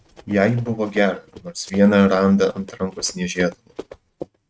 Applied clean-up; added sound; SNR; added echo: neural mask model RNNoise.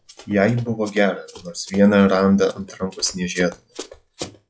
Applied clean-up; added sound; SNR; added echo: classical method log-MMSE.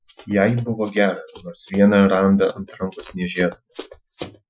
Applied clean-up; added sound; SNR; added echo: classical method Wiener filter.